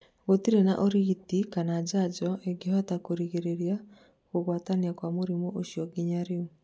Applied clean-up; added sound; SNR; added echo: none; none; none; none.